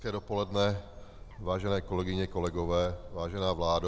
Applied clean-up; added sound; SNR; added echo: none; Bird; 13 dB; none.